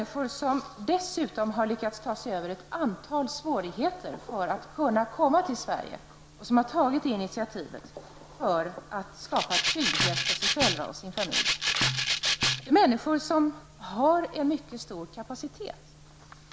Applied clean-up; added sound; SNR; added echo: none; Rattle (instrument); -1 dB; none.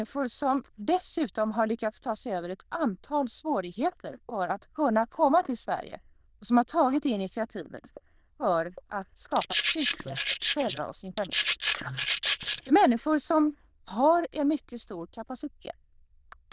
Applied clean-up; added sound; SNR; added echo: neural diffusion model UNIVERSE++.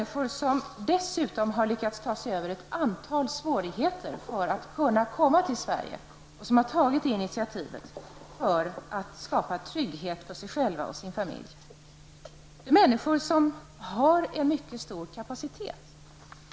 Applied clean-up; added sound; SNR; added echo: none; none; none; none.